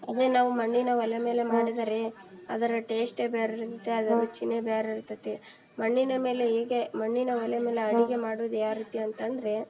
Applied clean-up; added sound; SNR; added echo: none; Brass instrument; 5 dB; none.